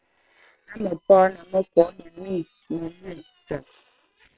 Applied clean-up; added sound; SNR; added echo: neural separator model SepFormer WHAM!.